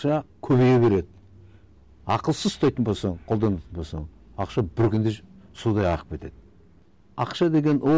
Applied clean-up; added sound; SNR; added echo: none; none; none; none.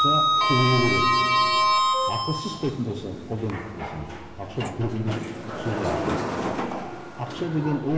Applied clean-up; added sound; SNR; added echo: none; Sliding door; -3 dB; reverberation time 2.5 s.